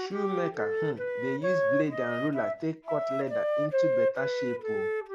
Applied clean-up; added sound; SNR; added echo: none; Wind instrument, woodwind instrument; -4 dB; none.